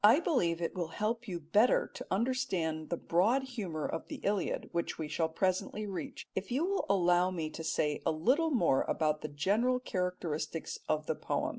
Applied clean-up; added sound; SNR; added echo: none; none; none; none.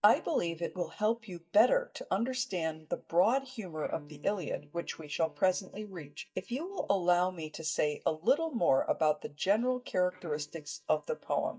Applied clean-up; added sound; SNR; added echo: neural mask model DeepFilterNet 3.